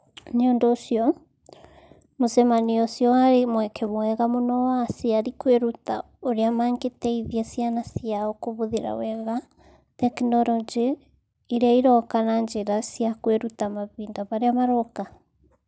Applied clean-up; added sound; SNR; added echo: none; none; none; none.